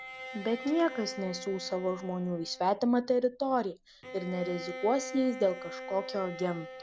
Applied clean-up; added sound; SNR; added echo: none; Bowed string instrument; 12 dB; none.